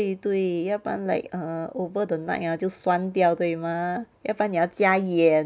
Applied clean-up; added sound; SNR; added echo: none; none; none; none.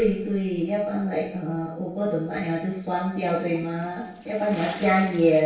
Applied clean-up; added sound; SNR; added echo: neural separator model SepFormer DNS4.